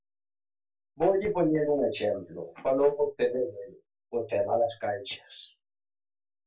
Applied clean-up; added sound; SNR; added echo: none; none; none; reverberation time 0.2 s.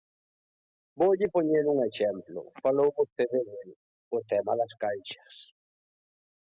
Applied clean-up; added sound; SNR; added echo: none; none; none; none.